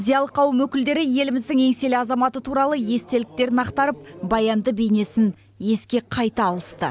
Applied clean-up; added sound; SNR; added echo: none; none; none; none.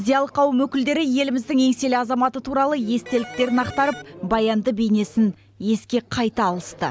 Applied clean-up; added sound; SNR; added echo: none; Electric guitar; 15 dB; none.